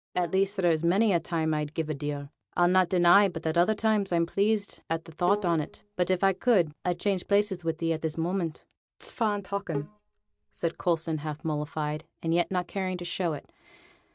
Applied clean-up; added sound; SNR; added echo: neural mask model DeepFilterNet 3.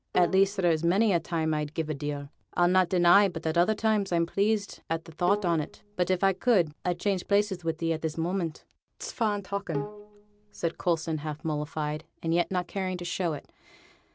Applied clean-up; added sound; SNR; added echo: none; Bowed string instrument; 15 dB; none.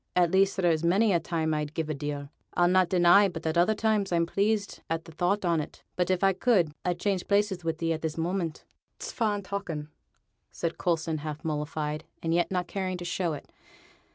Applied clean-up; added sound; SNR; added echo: none; none; none; none.